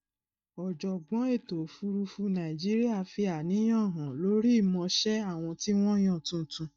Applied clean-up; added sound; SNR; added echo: neural mask model DeepFilterNet 3.